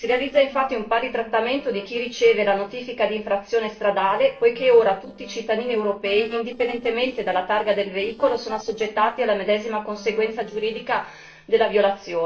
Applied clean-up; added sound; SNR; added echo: neural separator model SepFormer DNS4.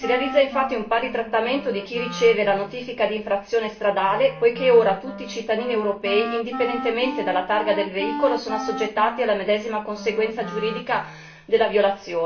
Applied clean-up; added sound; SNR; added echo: none; Wind instrument, woodwind instrument; 12 dB; reverberation time 0.3 s.